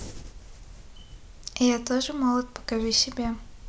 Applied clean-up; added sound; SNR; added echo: none; none; none; none.